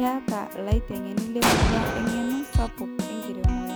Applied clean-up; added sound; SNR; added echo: none; Keyboard (musical) + Explosion; -4 dB; none.